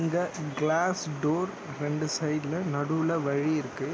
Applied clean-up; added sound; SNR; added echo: none; none; none; none.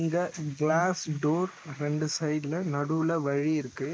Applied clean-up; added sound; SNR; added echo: neural mask model Resemble Enhance denoiser.